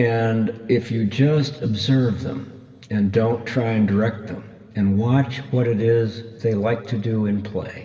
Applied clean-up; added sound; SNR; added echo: none; none; none; reverberation time 2.5 s.